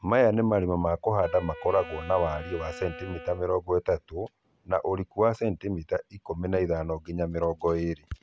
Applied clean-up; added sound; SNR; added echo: none; Wind instrument, woodwind instrument; 16 dB; none.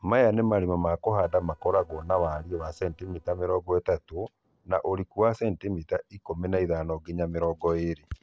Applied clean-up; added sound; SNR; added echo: neural separator model SepFormer DNS4.